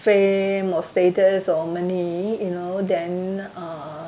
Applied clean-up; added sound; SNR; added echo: none; none; none; none.